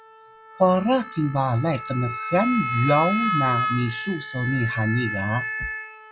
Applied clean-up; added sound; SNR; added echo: classical method log-MMSE.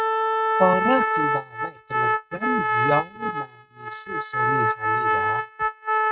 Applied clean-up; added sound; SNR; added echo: neural mask model RNNoise.